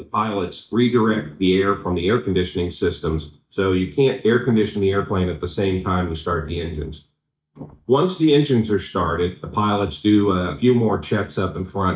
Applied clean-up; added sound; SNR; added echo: neural mask model DeepFilterNet 3.